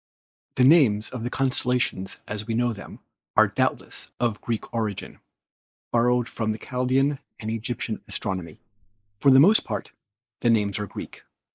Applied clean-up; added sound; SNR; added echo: neural mask model Resemble Enhance denoiser.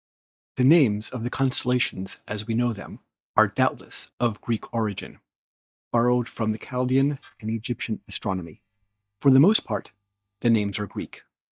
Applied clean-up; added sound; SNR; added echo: neural mask model DeepFilterNet 3.